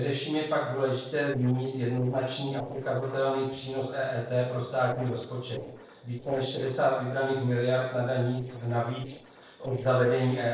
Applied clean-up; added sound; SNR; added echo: neural separator model SepFormer DNS4.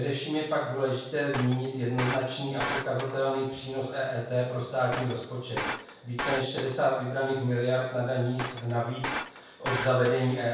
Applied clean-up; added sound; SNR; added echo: none; Shatter; 7 dB; reverberation time 0.7 s.